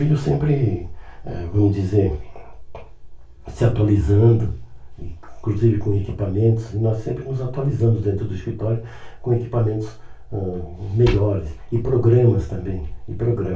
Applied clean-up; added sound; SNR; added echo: none; none; none; reverberation time 0.2 s.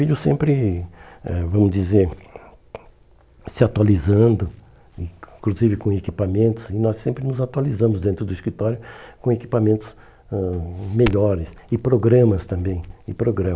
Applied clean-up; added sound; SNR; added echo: none; none; none; none.